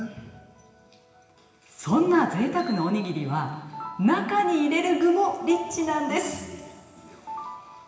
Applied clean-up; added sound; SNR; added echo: none; none; none; reverberation time 2.0 s.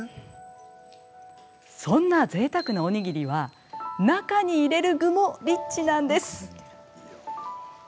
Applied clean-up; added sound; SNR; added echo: none; none; none; none.